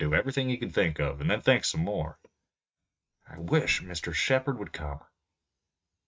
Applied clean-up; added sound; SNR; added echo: neural mask model RNNoise.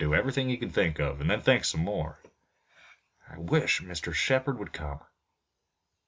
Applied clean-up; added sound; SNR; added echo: none; none; none; none.